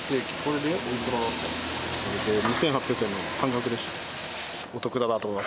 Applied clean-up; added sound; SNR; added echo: none; none; none; none.